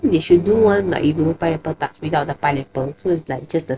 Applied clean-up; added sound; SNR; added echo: neural separator model SepFormer DNS4.